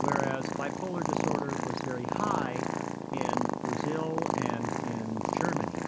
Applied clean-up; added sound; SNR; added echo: none; Purr; -5 dB; none.